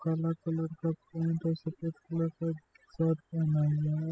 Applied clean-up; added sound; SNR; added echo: classical method spectral subtraction.